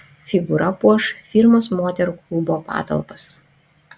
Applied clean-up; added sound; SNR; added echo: none; none; none; none.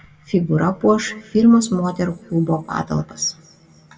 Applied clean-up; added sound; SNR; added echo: none; none; none; reverberation time 1.3 s.